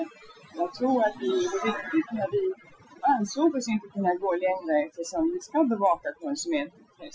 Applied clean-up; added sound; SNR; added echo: classical method Wiener filter.